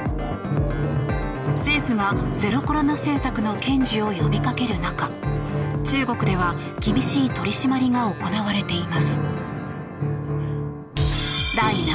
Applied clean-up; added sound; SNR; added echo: none; Piano; 3 dB; none.